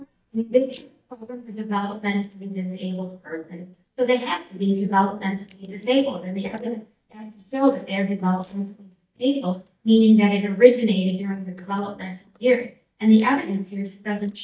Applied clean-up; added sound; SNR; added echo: neural mask model DeepFilterNet 3.